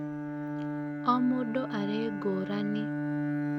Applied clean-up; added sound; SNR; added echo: none; Bowed string instrument; 1 dB; none.